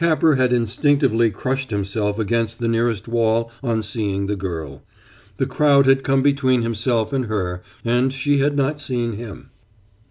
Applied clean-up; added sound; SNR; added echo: none; none; none; none.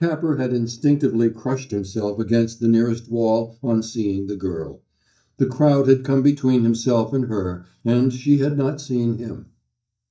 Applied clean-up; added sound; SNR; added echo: neural mask model DeepFilterNet 3.